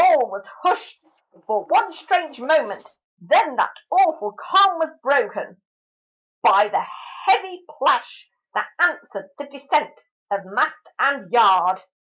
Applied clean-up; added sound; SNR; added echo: neural mask model Resemble Enhance denoiser.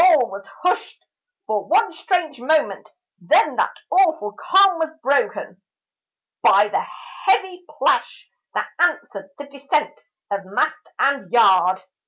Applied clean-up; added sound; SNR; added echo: none; none; none; none.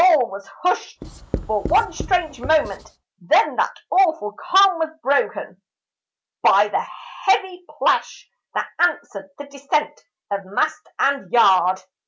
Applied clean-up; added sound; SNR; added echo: none; Writing; 10 dB; none.